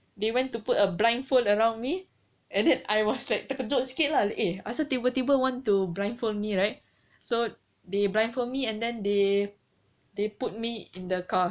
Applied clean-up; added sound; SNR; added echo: none; none; none; none.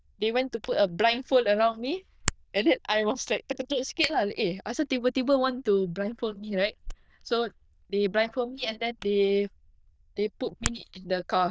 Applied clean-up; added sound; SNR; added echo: neural diffusion model UNIVERSE++.